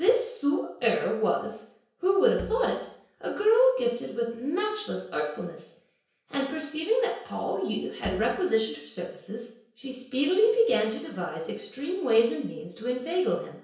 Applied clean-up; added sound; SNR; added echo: none; Bowed string instrument; 14 dB; reverberation time 0.5 s.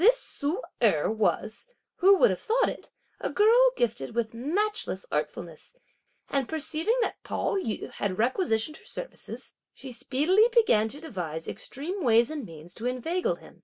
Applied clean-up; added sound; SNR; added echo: none; none; none; none.